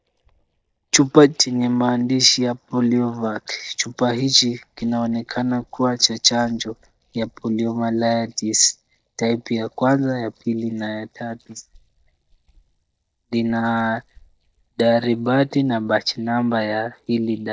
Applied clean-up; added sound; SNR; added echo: neural mask model DeepFilterNet 3.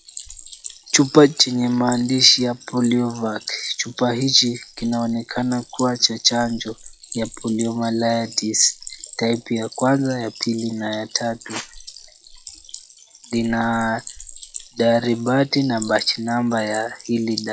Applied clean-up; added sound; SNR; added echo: classical method log-MMSE.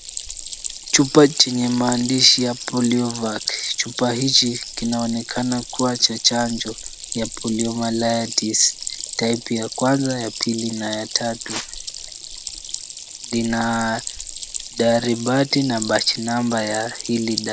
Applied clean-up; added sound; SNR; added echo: none; Stream; 10 dB; none.